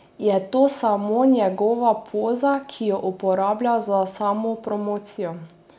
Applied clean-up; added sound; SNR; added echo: none; none; none; none.